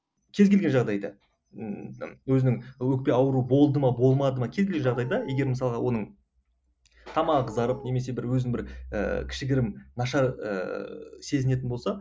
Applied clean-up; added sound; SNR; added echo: none; Dog; 16 dB; none.